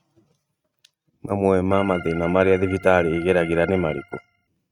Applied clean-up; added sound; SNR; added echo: neural mask model RNNoise.